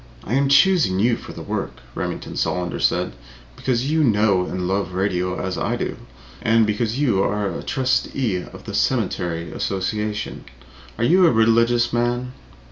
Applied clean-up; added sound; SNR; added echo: none; none; none; none.